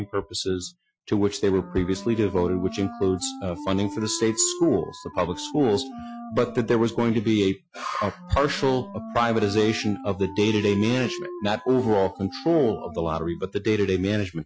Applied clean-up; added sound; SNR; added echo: classical method Wiener filter.